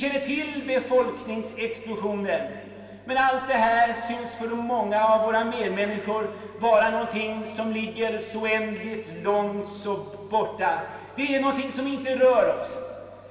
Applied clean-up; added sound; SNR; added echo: none; none; none; reverberation time 2.4 s.